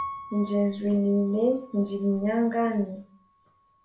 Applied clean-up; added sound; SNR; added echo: none; Piano; 17 dB; reverberation time 0.4 s.